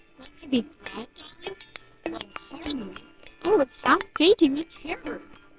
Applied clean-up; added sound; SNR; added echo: neural separator model SepFormer WHAMR!.